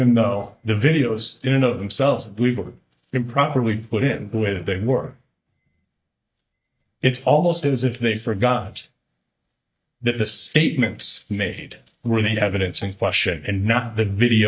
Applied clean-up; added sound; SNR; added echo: neural mask model DeepFilterNet 3.